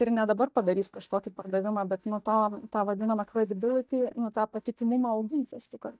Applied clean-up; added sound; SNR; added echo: neural mask model DeepFilterNet 3.